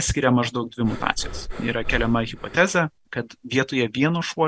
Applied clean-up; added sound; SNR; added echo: none; Breathing; 8 dB; none.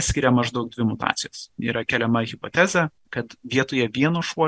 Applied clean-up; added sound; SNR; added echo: none; none; none; none.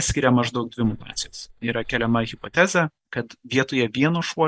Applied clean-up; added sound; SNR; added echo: neural mask model DeepFilterNet 3.